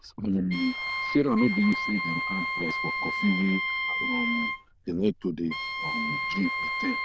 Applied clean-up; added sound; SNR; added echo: neural diffusion model UNIVERSE++.